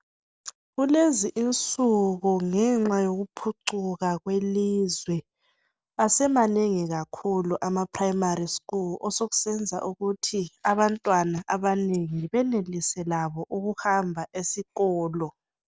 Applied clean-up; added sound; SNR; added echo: none; none; none; none.